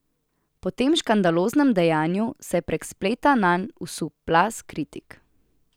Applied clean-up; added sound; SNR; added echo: none; none; none; none.